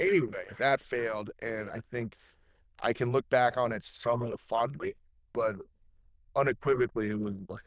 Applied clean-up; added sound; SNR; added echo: neural diffusion model UNIVERSE++.